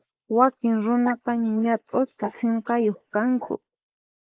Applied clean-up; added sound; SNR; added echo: neural mask model Resemble Enhance denoiser.